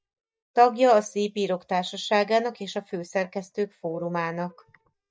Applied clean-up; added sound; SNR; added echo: neural mask model DeepFilterNet 3.